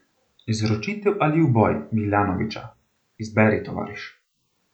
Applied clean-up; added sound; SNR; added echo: none; none; none; none.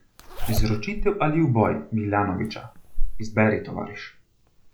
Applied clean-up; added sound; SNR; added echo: none; Zipper (clothing); 2 dB; none.